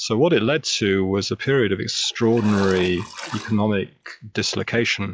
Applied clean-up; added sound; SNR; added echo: classical method log-MMSE.